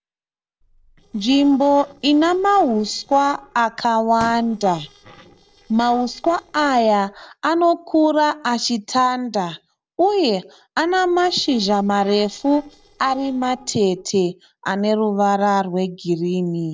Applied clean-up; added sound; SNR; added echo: neural separator model SepFormer DNS4.